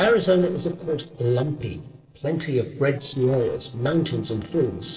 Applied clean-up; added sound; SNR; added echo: neural separator model SepFormer DNS4.